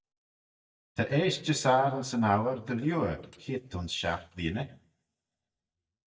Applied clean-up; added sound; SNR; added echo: neural mask model DeepFilterNet 3.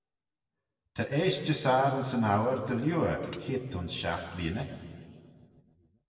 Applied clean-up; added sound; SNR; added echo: neural separator model SepFormer DNS4.